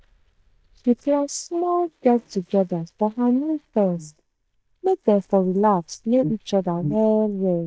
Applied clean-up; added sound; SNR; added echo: neural mask model DeepFilterNet 3.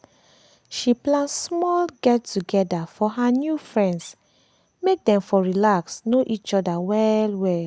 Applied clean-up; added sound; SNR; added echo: none; none; none; none.